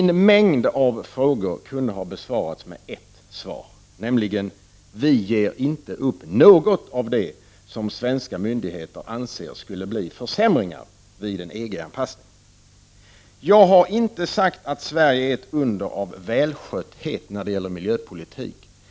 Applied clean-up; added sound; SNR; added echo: none; none; none; none.